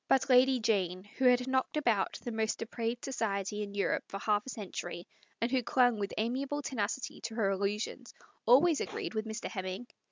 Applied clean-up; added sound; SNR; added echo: none; none; none; none.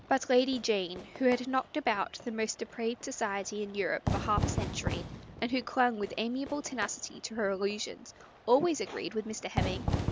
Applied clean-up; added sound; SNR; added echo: none; Fire / Fireworks; 7 dB; none.